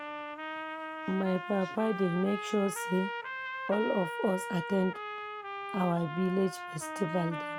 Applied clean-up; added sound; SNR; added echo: none; Trumpet; 6 dB; none.